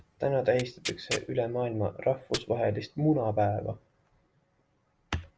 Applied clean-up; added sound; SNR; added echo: none; Tearing; 11 dB; none.